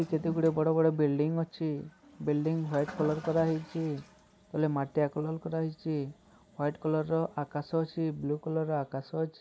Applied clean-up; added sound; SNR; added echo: none; Toilet flush; 19 dB; none.